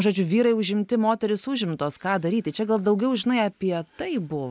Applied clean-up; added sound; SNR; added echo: none; none; none; none.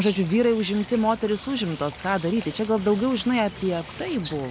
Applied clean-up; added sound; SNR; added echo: none; Water / Bird; 16 dB; none.